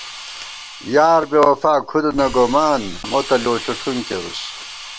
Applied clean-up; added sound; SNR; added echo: none; Hiss; 14 dB; none.